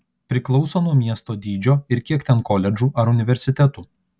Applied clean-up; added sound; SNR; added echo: none; none; none; none.